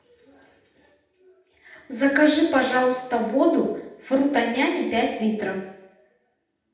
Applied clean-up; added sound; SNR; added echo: none; none; none; reverberation time 0.8 s.